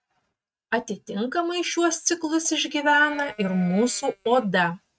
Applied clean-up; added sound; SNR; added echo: neural mask model RNNoise.